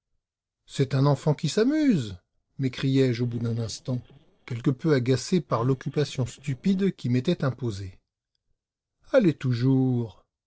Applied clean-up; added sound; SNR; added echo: neural separator model SepFormer DNS4.